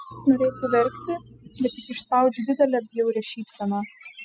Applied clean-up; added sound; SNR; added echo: classical method spectral subtraction.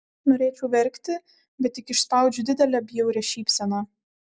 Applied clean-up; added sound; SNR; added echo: none; none; none; none.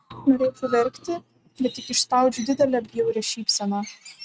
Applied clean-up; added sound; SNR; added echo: neural mask model RNNoise.